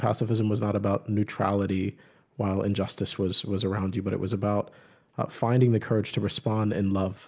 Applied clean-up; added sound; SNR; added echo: none; none; none; none.